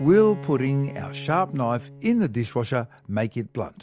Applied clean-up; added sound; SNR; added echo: none; Bowed string instrument; 16 dB; none.